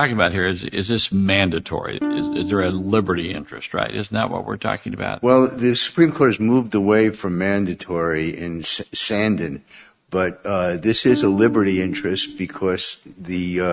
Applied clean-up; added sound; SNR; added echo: neural mask model RNNoise.